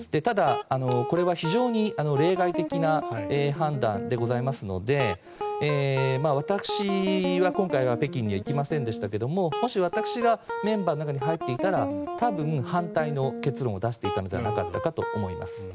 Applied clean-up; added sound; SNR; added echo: none; Guitar; 7 dB; none.